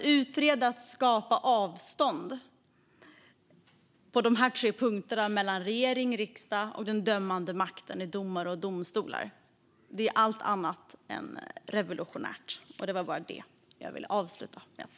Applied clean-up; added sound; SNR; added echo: none; none; none; none.